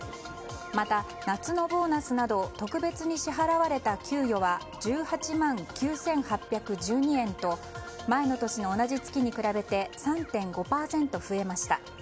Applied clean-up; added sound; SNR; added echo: none; none; none; none.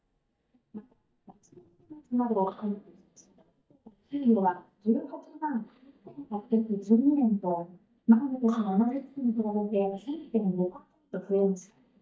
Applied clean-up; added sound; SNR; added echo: neural mask model DeepFilterNet 3.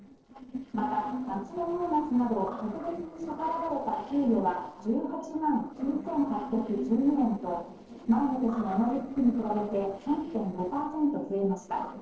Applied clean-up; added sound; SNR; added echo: neural separator model SepFormer DNS4.